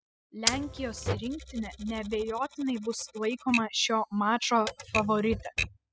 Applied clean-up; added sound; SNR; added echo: classical method spectral subtraction.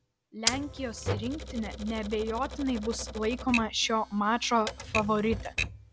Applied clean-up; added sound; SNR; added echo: none; Typewriter; 6 dB; none.